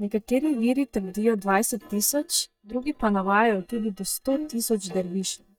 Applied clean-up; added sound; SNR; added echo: neural mask model DeepFilterNet 3.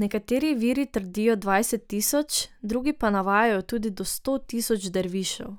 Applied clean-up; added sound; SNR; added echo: none; none; none; none.